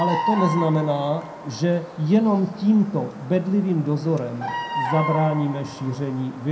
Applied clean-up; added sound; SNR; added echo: none; Bird vocalization, bird call, bird song; 9 dB; reverberation time 0.2 s.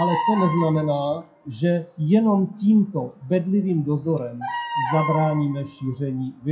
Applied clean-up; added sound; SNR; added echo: classical method WPE with log-MMSE.